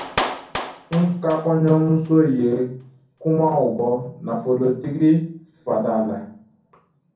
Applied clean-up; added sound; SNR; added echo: none; Clapping; 14 dB; reverberation time 0.6 s.